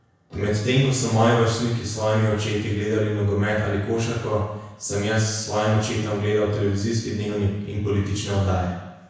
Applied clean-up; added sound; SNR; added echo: none; none; none; reverberation time 1.0 s.